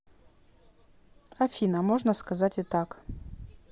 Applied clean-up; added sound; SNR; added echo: none; none; none; none.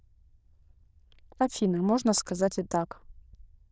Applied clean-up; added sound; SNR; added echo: neural diffusion model UNIVERSE++.